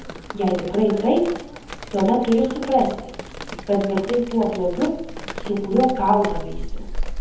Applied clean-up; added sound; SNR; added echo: none; Drip; 8 dB; reverberation time 1.0 s.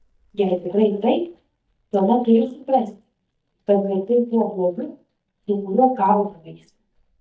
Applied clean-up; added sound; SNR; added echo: neural mask model DeepFilterNet 3.